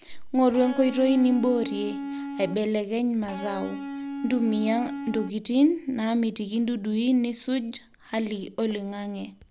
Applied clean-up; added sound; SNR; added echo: none; Electric guitar; 8 dB; none.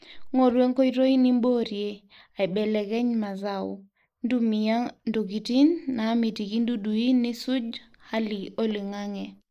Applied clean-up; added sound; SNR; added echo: neural mask model Resemble Enhance denoiser.